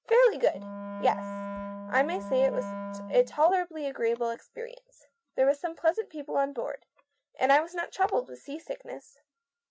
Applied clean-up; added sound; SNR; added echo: neural mask model RNNoise.